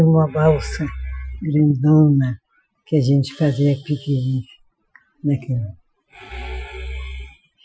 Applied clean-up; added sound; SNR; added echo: classical method Wiener filter.